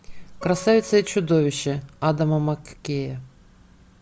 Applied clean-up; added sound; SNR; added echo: none; Acoustic guitar; 20 dB; none.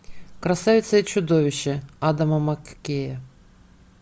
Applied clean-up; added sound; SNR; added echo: none; none; none; none.